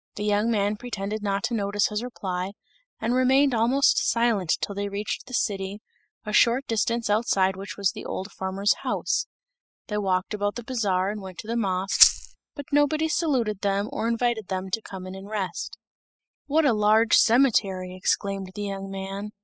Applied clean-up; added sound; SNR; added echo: classical method spectral subtraction.